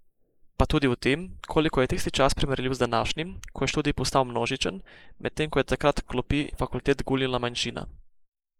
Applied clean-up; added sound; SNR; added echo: neural mask model Resemble Enhance denoiser.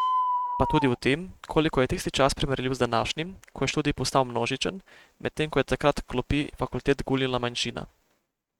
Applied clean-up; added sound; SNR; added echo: neural mask model RNNoise.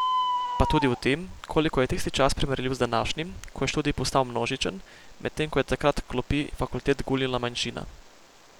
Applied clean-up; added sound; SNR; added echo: none; Bird; 9 dB; none.